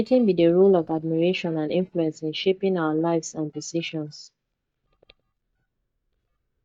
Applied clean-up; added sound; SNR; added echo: neural mask model DeepFilterNet 3.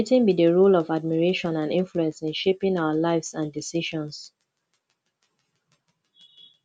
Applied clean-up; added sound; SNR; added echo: none; none; none; none.